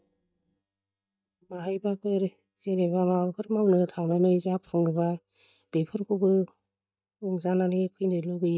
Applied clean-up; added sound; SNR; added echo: neural mask model DeepFilterNet 3.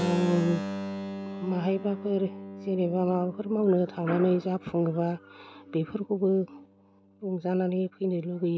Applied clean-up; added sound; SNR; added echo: none; Keyboard (musical); 11 dB; none.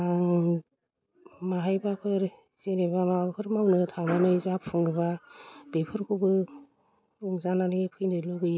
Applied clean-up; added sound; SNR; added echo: none; none; none; none.